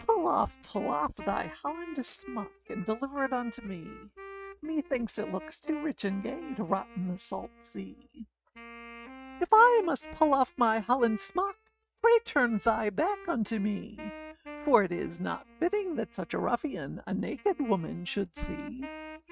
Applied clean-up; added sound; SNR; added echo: neural mask model RNNoise.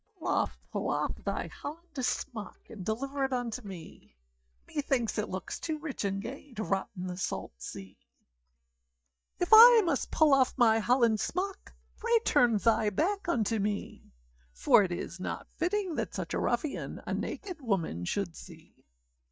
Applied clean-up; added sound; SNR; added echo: neural mask model DeepFilterNet 3.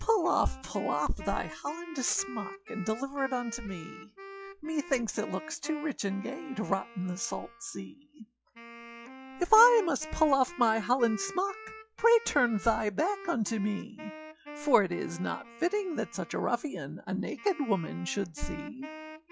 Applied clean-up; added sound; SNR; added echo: classical method log-MMSE.